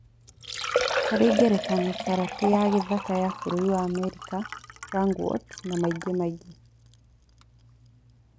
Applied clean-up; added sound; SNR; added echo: none; Liquid; 5 dB; none.